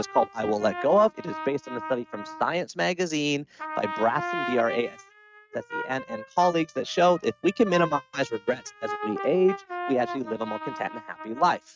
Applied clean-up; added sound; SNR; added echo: neural mask model RNNoise.